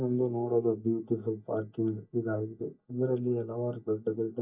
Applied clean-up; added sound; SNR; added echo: neural mask model DeepFilterNet 3.